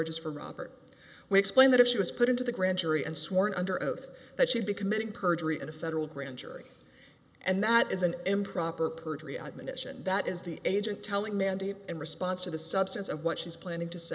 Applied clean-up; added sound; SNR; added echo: none; none; none; none.